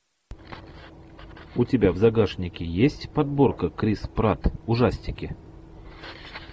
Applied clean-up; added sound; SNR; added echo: none; none; none; none.